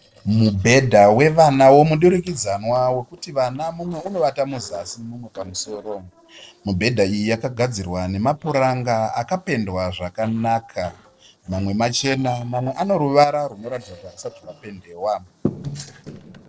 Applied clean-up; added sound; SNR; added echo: neural separator model SepFormer DNS4.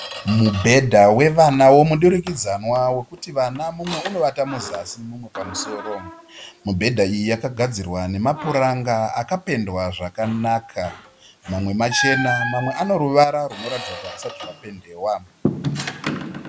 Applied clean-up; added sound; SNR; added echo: none; Squeak; 12 dB; none.